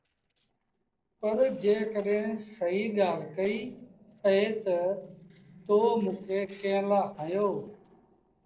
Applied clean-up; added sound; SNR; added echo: neural separator model SepFormer DNS4.